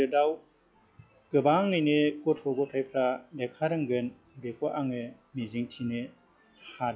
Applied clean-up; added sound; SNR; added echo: classical method log-MMSE.